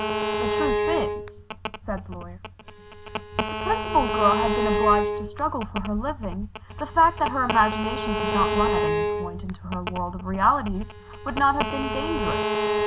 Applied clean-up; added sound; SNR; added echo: none; Telephone + Bowed string instrument; 2 dB; none.